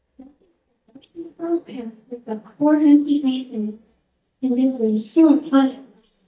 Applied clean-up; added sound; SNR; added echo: neural mask model DeepFilterNet 3.